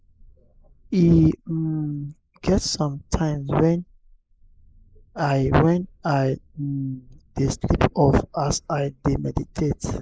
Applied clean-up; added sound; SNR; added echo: neural mask model Resemble Enhance denoiser.